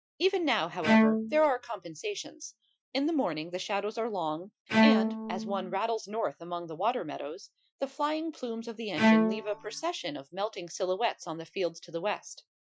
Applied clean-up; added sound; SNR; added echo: classical method Wiener filter.